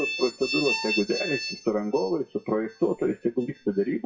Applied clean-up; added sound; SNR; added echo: classical method WPE with log-MMSE.